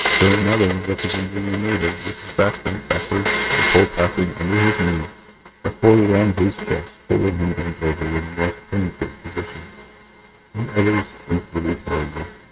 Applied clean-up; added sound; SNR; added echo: neural mask model RNNoise.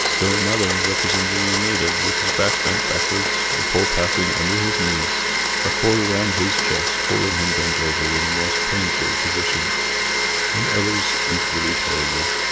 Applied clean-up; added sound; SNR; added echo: none; Domestic sounds, home sounds; -5 dB; none.